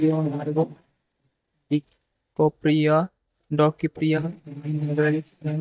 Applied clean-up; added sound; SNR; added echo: neural mask model DeepFilterNet 3.